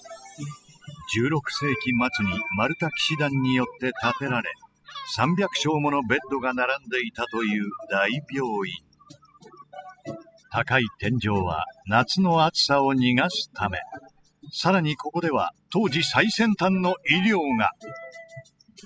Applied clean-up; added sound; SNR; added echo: classical method spectral subtraction.